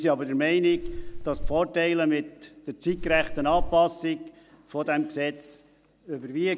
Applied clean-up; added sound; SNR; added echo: none; Wind; 4 dB; none.